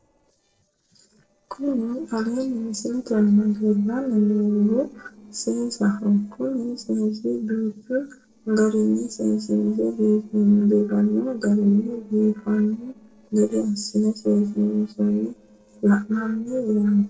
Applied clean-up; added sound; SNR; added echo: neural separator model SepFormer DNS4.